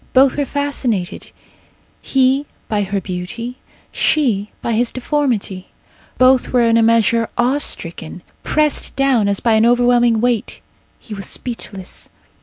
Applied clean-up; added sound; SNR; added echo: none; none; none; none.